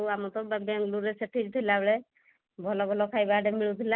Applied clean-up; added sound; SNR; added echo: none; none; none; none.